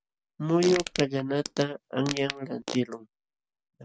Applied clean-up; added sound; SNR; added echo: none; Fart; 9 dB; none.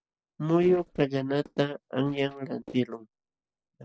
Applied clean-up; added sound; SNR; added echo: neural separator model SepFormer DNS4.